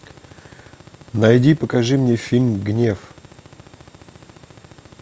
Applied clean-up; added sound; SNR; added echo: none; none; none; none.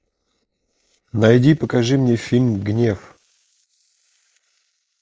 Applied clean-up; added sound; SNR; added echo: neural mask model Resemble Enhance denoiser.